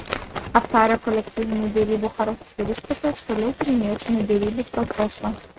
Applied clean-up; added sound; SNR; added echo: neural mask model RNNoise.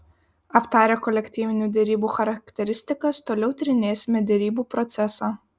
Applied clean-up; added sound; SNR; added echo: none; none; none; none.